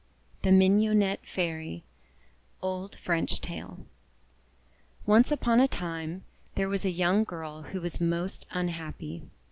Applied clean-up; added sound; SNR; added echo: none; none; none; none.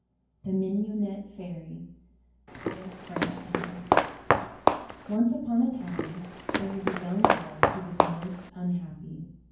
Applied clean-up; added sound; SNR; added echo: none; Walk, footsteps; -4 dB; reverberation time 0.9 s.